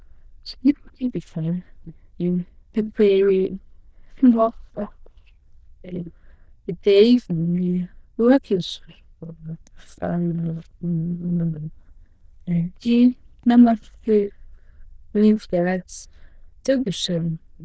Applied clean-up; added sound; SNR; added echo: neural diffusion model UNIVERSE++.